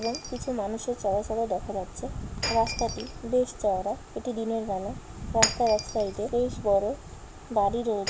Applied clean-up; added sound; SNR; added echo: none; Shatter; 9 dB; none.